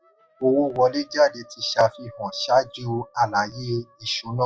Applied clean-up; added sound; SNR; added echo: classical method log-MMSE.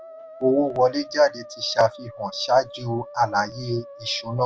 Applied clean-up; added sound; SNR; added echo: none; Musical instrument; 18 dB; none.